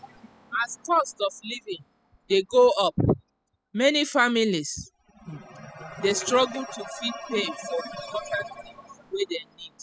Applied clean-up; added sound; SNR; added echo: classical method spectral subtraction.